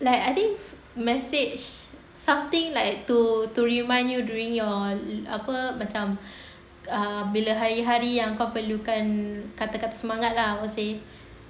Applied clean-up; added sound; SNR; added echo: none; none; none; none.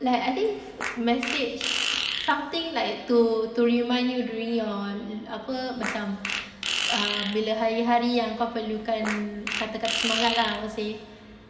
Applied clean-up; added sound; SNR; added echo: none; Fart; 4 dB; reverberation time 1.7 s.